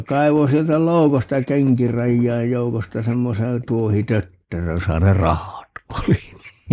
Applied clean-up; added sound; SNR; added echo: neural mask model Resemble Enhance denoiser.